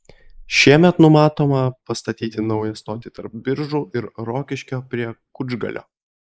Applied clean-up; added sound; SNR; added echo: neural mask model Resemble Enhance denoiser.